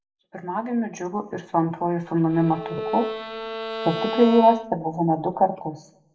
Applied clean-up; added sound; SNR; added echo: none; Bowed string instrument; 8 dB; reverberation time 0.4 s.